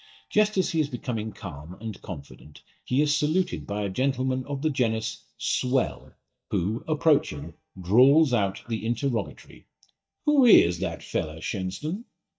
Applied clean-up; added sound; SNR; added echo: neural mask model DeepFilterNet 3.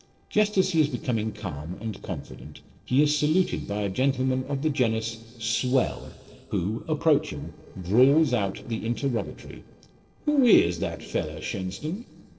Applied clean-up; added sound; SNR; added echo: neural separator model SepFormer DNS4.